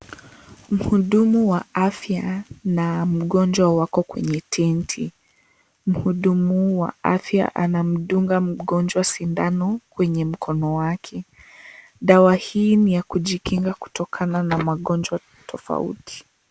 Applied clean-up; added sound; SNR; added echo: none; none; none; none.